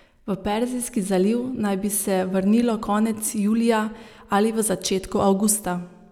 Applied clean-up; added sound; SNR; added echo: none; none; none; none.